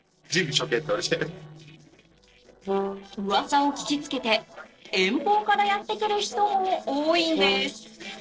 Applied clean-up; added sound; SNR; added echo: neural separator model SepFormer DNS4.